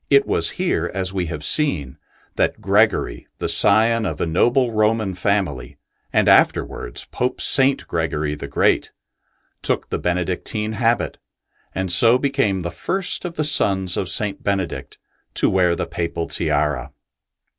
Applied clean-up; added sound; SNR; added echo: none; none; none; none.